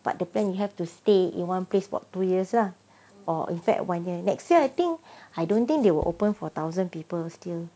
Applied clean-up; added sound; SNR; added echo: none; Bass drum; 16 dB; none.